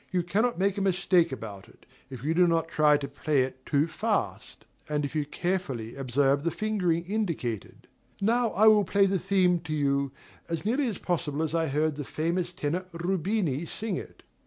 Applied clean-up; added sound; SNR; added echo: none; none; none; none.